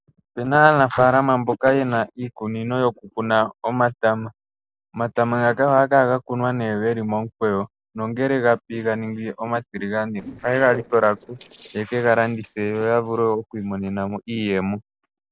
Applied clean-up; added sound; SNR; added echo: neural separator model SepFormer DNS4.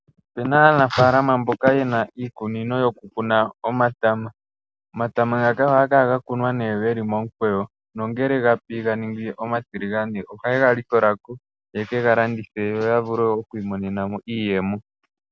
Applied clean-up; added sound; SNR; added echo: none; none; none; none.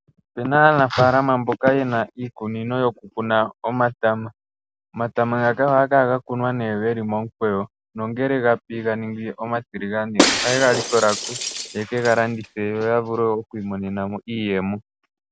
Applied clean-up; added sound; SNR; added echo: none; Shatter; 3 dB; none.